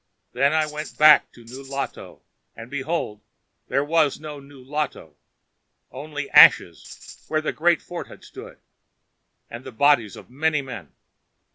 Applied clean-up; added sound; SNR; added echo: none; Tambourine; 16 dB; none.